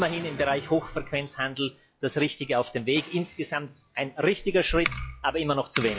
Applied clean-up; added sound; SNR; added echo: classical method log-MMSE.